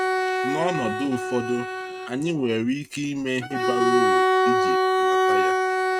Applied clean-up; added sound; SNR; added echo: neural mask model RNNoise.